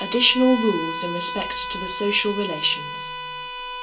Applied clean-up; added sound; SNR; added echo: none; Bowed string instrument; 7 dB; reverberation time 0.2 s.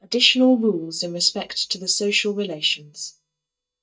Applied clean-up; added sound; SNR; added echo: neural mask model DeepFilterNet 3.